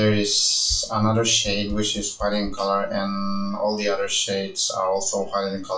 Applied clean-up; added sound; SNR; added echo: classical method WPE with log-MMSE.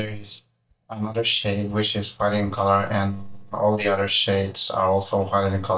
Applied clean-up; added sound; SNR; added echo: neural mask model DeepFilterNet 3.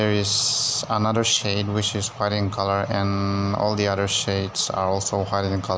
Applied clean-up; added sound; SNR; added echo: none; none; none; none.